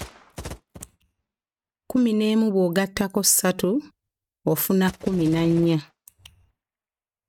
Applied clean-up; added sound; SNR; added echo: neural mask model RNNoise.